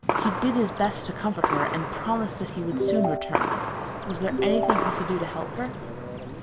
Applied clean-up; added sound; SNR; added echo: none; Ringtone / Chime + Gunshot, gunfire; -1 dB; none.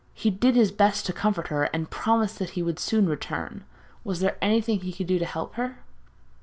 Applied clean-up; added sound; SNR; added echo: none; none; none; none.